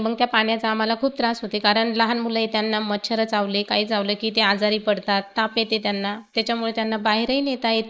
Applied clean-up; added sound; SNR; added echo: neural mask model Resemble Enhance denoiser.